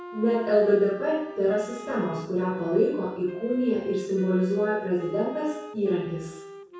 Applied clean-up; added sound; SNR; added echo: none; Wind instrument, woodwind instrument; 15 dB; reverberation time 0.7 s.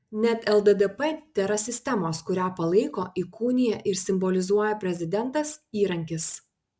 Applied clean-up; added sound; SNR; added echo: none; none; none; none.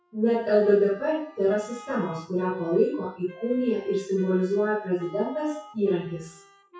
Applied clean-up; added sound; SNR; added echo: classical method WPE with log-MMSE.